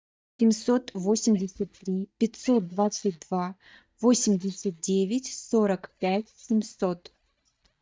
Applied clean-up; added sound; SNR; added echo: neural mask model DeepFilterNet 3.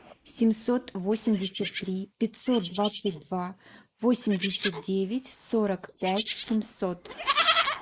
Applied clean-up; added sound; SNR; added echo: neural mask model Resemble Enhance denoiser.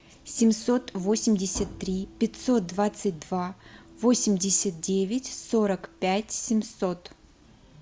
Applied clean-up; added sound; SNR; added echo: none; none; none; none.